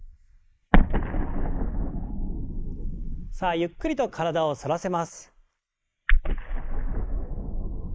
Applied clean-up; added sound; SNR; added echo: neural mask model Resemble Enhance denoiser.